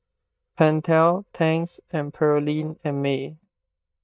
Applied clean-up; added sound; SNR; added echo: neural mask model DeepFilterNet 3.